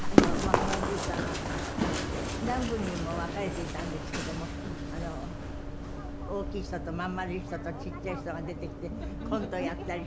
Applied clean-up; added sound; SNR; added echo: none; Run; -5 dB; none.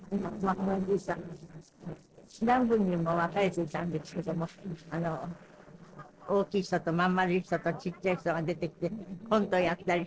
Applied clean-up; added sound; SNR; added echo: neural separator model SepFormer DNS4.